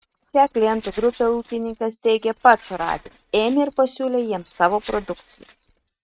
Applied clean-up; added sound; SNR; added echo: neural mask model RNNoise.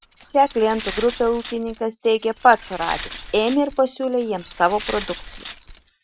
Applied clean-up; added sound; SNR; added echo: none; Glass; 15 dB; none.